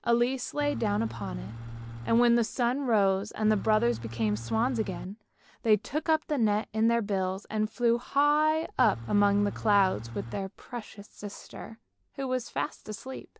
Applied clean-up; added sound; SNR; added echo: none; Engine / Truck; 10 dB; none.